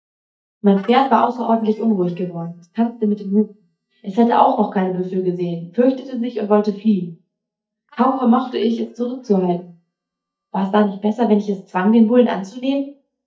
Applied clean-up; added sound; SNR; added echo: neural mask model DeepFilterNet 3.